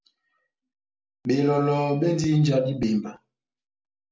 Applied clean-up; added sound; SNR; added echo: none; none; none; none.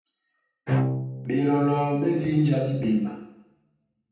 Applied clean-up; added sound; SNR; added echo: none; Bowed string instrument; 6 dB; reverberation time 0.8 s.